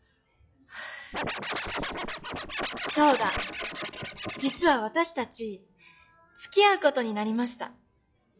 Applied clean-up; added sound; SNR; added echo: classical method log-MMSE.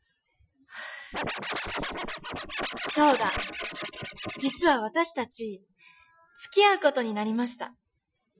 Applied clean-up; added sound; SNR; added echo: classical method Wiener filter.